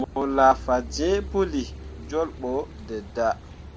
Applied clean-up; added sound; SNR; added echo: none; Car passing by / Idling / Accelerating, revving, vroom; 13 dB; none.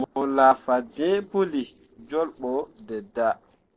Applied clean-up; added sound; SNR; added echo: neural separator model SepFormer DNS4.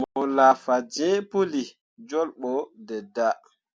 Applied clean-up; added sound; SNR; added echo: none; none; none; none.